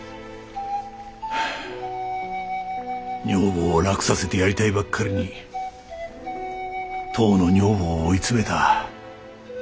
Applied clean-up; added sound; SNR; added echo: none; none; none; none.